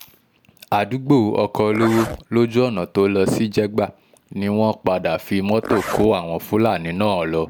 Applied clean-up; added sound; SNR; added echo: none; Zipper (clothing); 11 dB; none.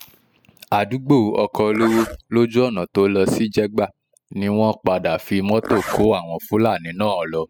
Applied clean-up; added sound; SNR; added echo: classical method spectral subtraction.